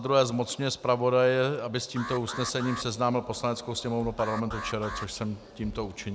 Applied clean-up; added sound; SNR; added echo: none; Alarm; 12 dB; none.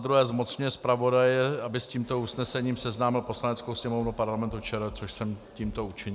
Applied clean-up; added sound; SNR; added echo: none; none; none; none.